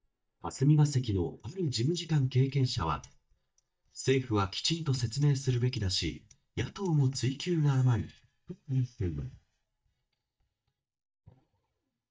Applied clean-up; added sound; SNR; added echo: neural mask model DeepFilterNet 3.